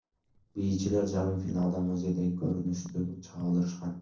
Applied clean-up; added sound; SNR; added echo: neural separator model SepFormer DNS4.